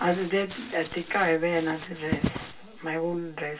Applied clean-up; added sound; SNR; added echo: none; Crumpling, crinkling; 9 dB; reverberation time 0.2 s.